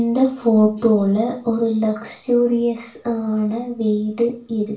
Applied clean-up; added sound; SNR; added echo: none; none; none; reverberation time 0.4 s.